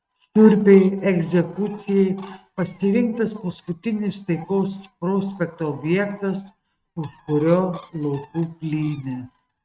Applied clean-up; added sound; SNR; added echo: neural mask model RNNoise.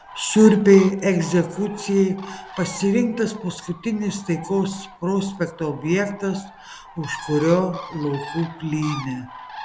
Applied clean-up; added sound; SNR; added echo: none; Bird; 17 dB; none.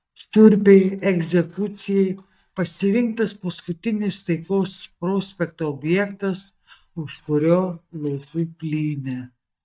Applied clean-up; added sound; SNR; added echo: neural mask model DeepFilterNet 3.